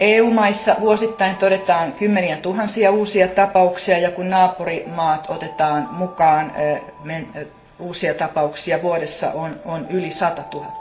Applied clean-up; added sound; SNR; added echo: none; Alarm; 19 dB; reverberation time 1.2 s.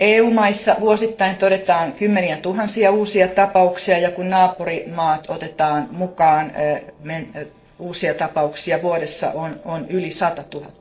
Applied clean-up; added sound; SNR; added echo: neural separator model SepFormer DNS4.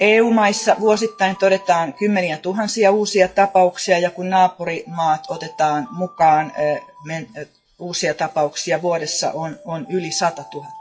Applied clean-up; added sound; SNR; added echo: classical method WPE with log-MMSE.